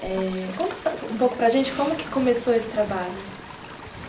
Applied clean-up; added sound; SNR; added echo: none; Toilet flush; 16 dB; none.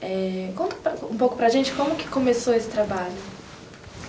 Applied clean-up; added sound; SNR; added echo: none; none; none; none.